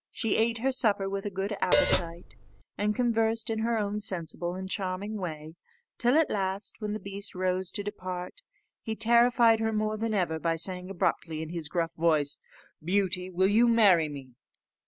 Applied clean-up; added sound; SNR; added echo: none; Hi-hat; -2 dB; none.